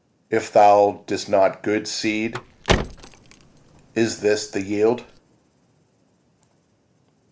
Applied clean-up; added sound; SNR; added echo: none; Car; 7 dB; none.